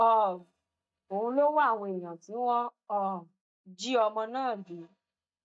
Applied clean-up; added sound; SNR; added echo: neural mask model DeepFilterNet 3.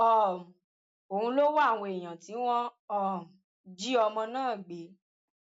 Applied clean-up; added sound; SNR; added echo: none; none; none; none.